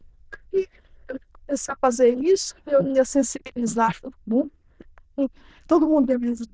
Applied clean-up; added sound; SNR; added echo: neural diffusion model UNIVERSE++.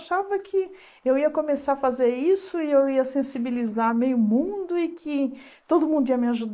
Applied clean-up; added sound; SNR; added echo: neural mask model Resemble Enhance denoiser.